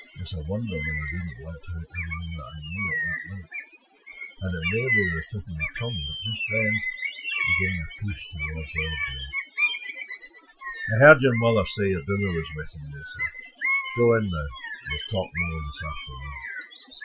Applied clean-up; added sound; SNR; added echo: classical method Wiener filter.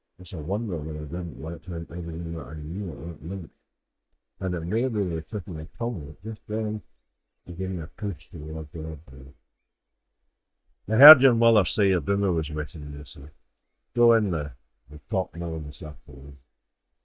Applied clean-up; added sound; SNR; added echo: neural mask model DeepFilterNet 3.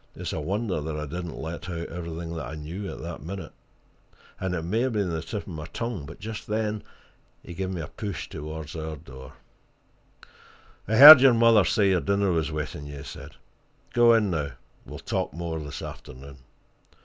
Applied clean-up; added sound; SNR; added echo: none; none; none; none.